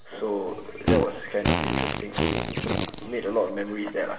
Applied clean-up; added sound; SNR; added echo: none; Fart; -2 dB; reverberation time 0.8 s.